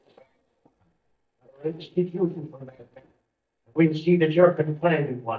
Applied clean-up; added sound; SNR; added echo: neural mask model DeepFilterNet 3.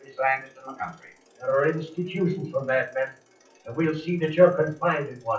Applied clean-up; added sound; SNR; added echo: classical method WPE with log-MMSE.